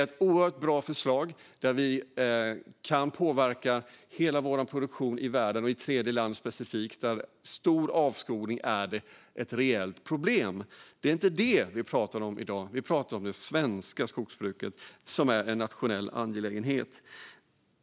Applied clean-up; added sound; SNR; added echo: none; none; none; none.